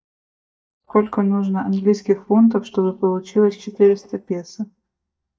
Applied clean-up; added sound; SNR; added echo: neural mask model DeepFilterNet 3.